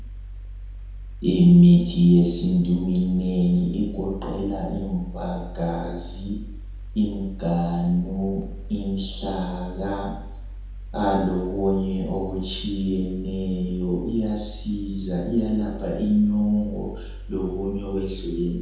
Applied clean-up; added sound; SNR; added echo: none; Mechanical fan; 12 dB; reverberation time 0.9 s.